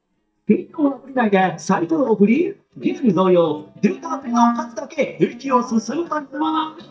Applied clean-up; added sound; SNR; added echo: neural mask model DeepFilterNet 3.